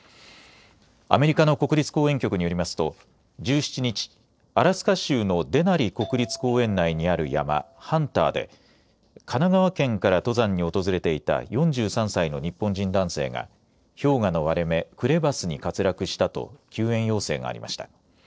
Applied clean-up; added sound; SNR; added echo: neural separator model SepFormer DNS4.